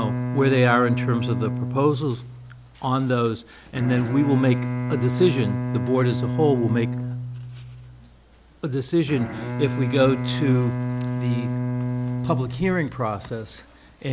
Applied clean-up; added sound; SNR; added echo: none; Bowed string instrument; 4 dB; none.